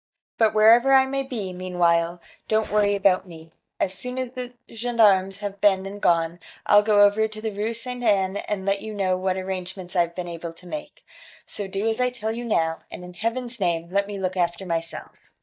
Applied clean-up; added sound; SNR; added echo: neural mask model DeepFilterNet 3.